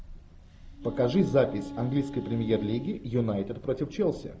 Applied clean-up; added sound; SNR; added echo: none; Wind instrument, woodwind instrument; 12 dB; none.